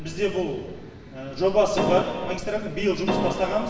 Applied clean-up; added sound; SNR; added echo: none; Keyboard (musical); 1 dB; reverberation time 1.2 s.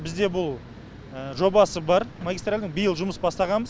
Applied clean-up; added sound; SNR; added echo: none; none; none; none.